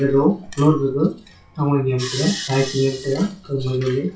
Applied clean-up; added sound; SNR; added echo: classical method WPE with log-MMSE.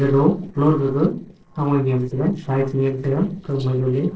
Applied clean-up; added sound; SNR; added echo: neural separator model SepFormer DNS4.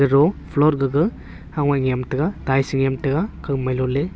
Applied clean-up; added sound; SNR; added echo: none; none; none; none.